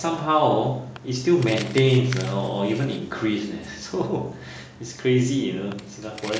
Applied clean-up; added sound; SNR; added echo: none; Crumpling, crinkling; 19 dB; none.